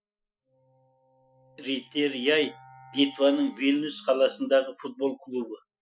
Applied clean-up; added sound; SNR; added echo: classical method Wiener filter.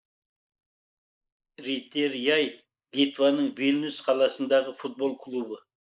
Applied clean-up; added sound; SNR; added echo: neural mask model Resemble Enhance denoiser.